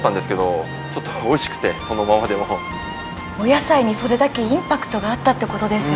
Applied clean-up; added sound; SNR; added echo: none; Traffic noise, roadway noise; 14 dB; none.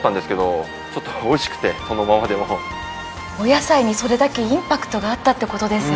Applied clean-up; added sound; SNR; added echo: none; none; none; none.